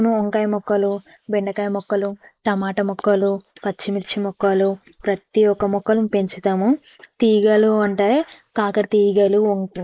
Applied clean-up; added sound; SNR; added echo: neural mask model Resemble Enhance denoiser.